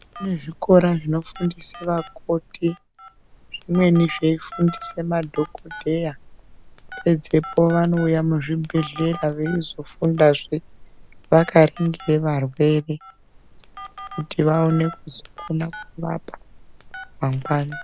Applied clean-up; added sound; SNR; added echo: none; Telephone; 18 dB; none.